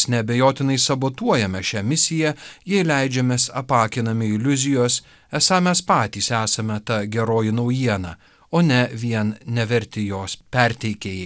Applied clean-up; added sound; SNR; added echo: none; none; none; none.